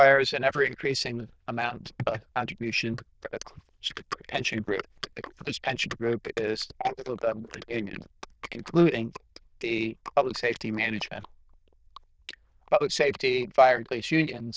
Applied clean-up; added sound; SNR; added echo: neural diffusion model UNIVERSE++.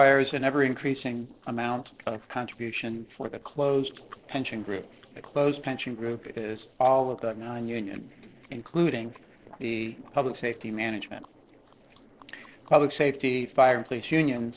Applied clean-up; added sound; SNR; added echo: neural separator model SepFormer DNS4.